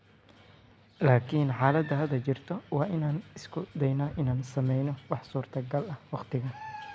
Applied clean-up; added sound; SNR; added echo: none; none; none; none.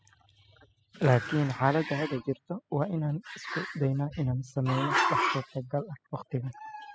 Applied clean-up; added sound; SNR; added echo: classical method spectral subtraction.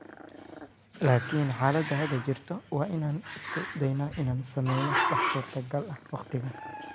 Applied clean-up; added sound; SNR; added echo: none; Growling; 6 dB; none.